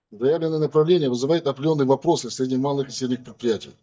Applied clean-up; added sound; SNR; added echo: neural mask model DeepFilterNet 3.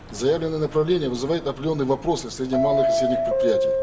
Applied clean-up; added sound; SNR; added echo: none; Subway, metro, underground; 1 dB; reverberation time 0.7 s.